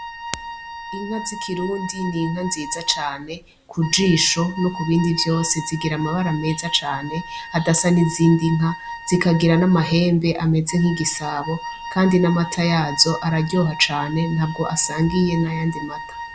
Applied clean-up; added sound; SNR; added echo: none; Wind instrument, woodwind instrument; 12 dB; none.